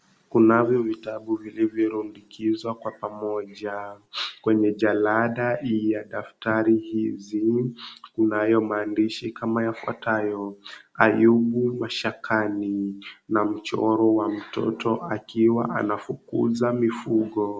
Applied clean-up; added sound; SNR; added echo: none; none; none; none.